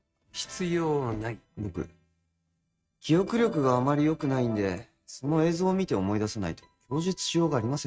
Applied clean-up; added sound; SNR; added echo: neural mask model RNNoise.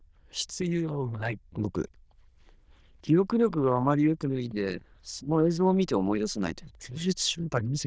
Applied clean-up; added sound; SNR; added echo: neural diffusion model UNIVERSE++.